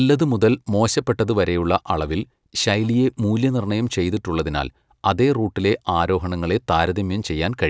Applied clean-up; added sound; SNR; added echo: none; none; none; none.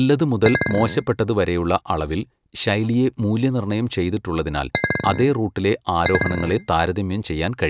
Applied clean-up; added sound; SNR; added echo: none; Chink, clink; 5 dB; none.